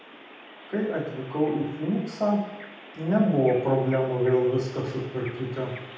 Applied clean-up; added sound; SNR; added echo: none; Bird vocalization, bird call, bird song; 18 dB; reverberation time 0.8 s.